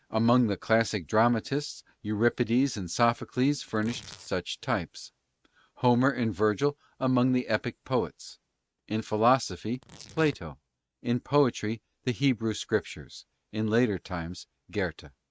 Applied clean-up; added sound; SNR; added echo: neural mask model RNNoise.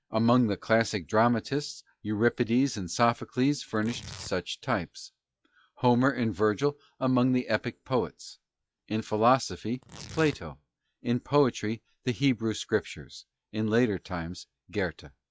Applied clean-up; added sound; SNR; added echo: classical method log-MMSE.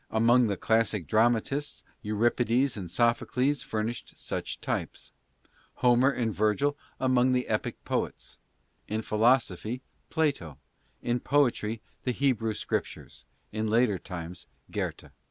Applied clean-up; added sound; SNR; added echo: none; none; none; none.